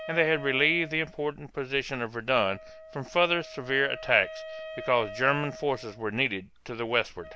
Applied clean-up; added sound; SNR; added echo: none; Wind instrument, woodwind instrument; 15 dB; none.